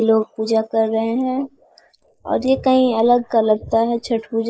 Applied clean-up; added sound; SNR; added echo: neural mask model Resemble Enhance denoiser.